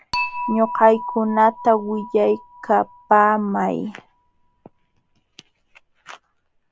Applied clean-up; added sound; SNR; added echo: none; Dishes, pots, and pans / Chink, clink; 13 dB; none.